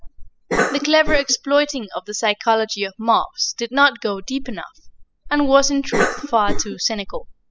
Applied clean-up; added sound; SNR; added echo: classical method spectral subtraction.